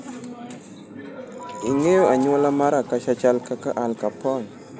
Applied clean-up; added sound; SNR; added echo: none; Sliding door / Doorbell; 11 dB; none.